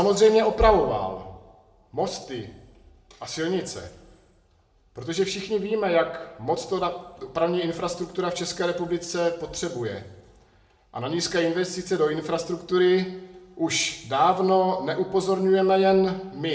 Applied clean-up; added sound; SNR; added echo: none; none; none; reverberation time 0.6 s.